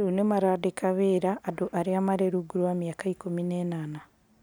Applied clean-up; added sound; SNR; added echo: none; none; none; none.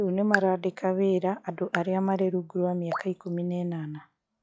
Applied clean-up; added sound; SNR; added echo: classical method log-MMSE.